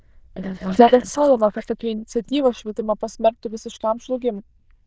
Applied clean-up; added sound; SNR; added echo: neural diffusion model UNIVERSE++.